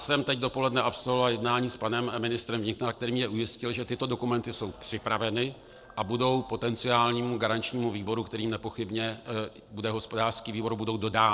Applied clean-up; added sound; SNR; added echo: neural separator model SepFormer DNS4.